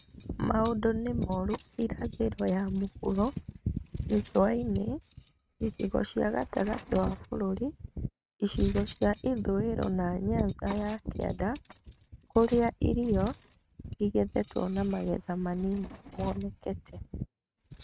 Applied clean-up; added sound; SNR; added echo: neural mask model RNNoise.